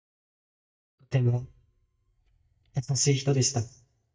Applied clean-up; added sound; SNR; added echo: neural mask model DeepFilterNet 3.